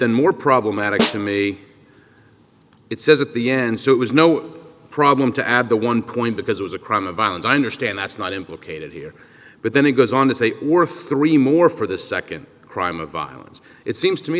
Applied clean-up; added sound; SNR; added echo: none; Snare drum; 6 dB; none.